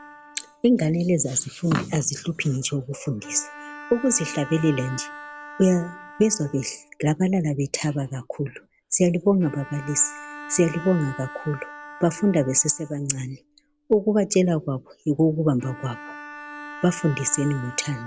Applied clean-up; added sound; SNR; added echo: none; Bowed string instrument; 17 dB; none.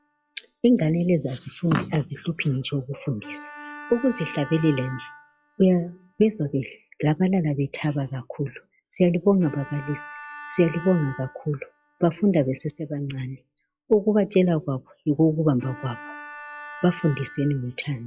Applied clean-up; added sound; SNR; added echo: classical method log-MMSE.